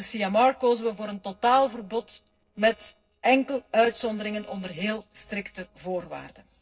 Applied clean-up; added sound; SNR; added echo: neural separator model SepFormer DNS4.